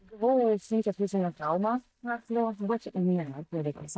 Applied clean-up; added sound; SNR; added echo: neural mask model DeepFilterNet 3.